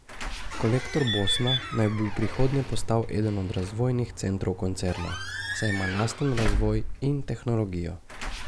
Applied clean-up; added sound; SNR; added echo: none; Squeak / Slam / Alarm / Wood; 5 dB; none.